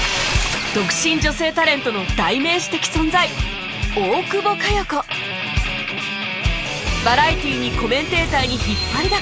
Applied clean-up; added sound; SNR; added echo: none; Electric guitar; 17 dB; none.